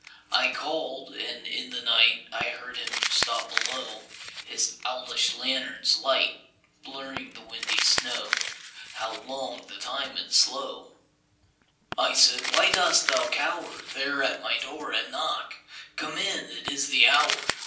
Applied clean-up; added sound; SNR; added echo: none; Crumpling, crinkling; 8 dB; reverberation time 0.6 s.